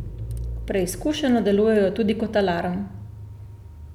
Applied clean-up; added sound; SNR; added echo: none; Engine / Car; 12 dB; none.